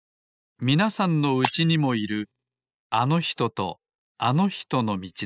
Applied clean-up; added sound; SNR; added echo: classical method spectral subtraction.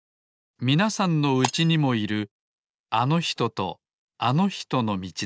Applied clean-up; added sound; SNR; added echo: neural mask model RNNoise.